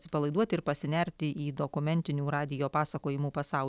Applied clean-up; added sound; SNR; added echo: none; none; none; none.